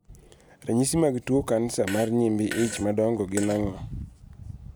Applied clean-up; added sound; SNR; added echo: none; Fart; 13 dB; none.